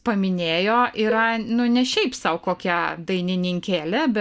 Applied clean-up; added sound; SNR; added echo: neural mask model DeepFilterNet 3.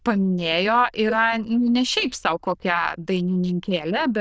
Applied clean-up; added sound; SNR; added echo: neural diffusion model UNIVERSE++.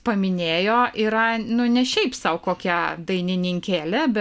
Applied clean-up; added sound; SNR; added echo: none; none; none; none.